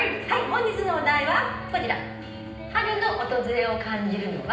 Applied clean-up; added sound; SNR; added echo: none; Bowed string instrument; 15 dB; reverberation time 0.9 s.